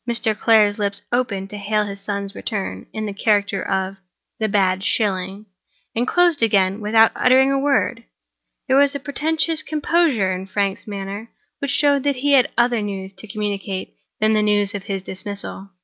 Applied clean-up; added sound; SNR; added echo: none; none; none; none.